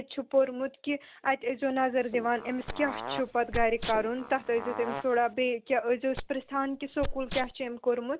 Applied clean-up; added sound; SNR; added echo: none; Wild animals + Fart; 7 dB; none.